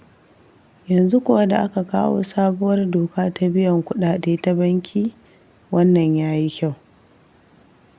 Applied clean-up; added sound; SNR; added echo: none; none; none; none.